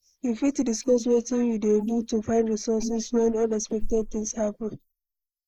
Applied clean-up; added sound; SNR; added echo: neural mask model Resemble Enhance denoiser.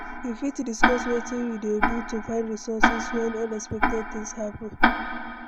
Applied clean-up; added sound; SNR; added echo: none; Tick-tock; -3 dB; none.